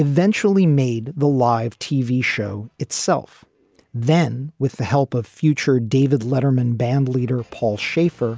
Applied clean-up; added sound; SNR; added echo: none; none; none; none.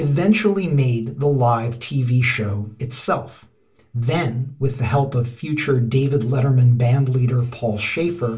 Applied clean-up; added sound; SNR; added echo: none; none; none; reverberation time 0.2 s.